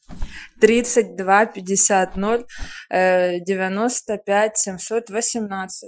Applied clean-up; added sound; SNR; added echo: classical method Wiener filter.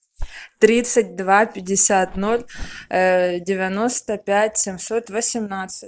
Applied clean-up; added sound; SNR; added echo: neural mask model Resemble Enhance denoiser.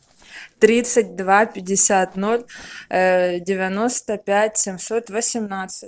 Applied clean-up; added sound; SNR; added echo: neural separator model SepFormer DNS4.